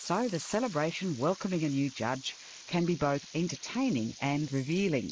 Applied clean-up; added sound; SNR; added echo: neural mask model Resemble Enhance denoiser.